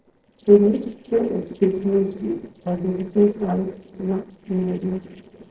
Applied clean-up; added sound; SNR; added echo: neural separator model SepFormer DNS4.